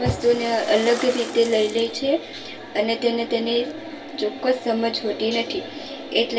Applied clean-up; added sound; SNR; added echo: none; Splash, splatter; 15 dB; reverberation time 0.2 s.